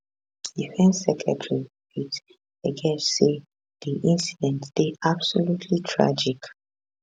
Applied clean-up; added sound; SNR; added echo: none; none; none; none.